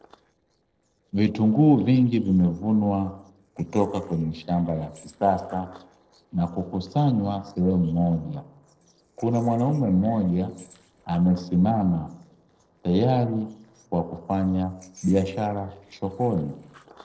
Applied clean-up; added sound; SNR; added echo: neural separator model SepFormer DNS4.